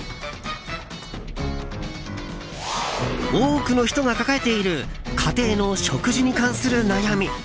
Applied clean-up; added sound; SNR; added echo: none; none; none; none.